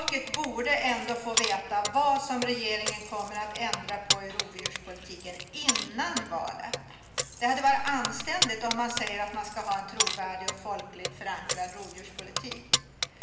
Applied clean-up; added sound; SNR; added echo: none; Keys jangling; 3 dB; reverberation time 1.0 s.